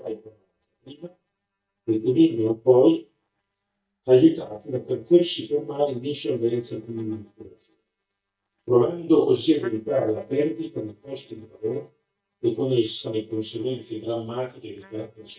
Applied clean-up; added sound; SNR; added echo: neural mask model DeepFilterNet 3.